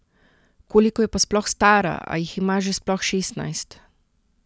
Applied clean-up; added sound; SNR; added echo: none; none; none; none.